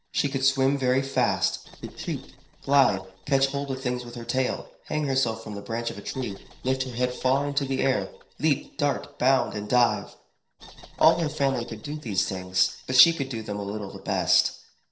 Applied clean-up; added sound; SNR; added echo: neural separator model SepFormer DNS4.